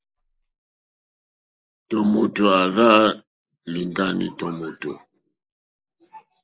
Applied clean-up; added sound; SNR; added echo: neural mask model Resemble Enhance denoiser.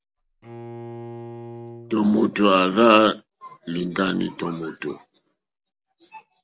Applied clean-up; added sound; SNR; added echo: none; Bowed string instrument; 16 dB; none.